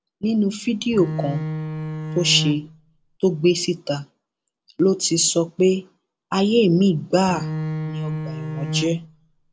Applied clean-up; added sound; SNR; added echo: none; Bowed string instrument; 6 dB; none.